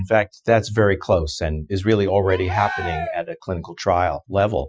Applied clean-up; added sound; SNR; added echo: classical method Wiener filter.